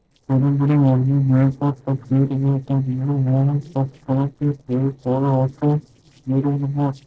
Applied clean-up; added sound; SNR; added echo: neural separator model SepFormer DNS4.